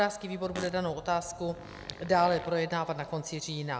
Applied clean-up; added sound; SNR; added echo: none; Fart; 14 dB; none.